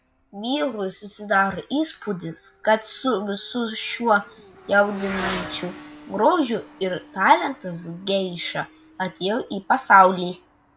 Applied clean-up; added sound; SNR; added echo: none; Motorcycle / Accelerating, revving, vroom; 18 dB; none.